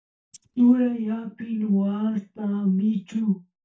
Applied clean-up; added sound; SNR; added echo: neural mask model DeepFilterNet 3.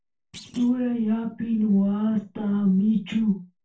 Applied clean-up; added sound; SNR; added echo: neural separator model SepFormer DNS4.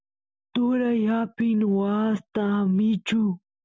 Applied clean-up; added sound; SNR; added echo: none; none; none; none.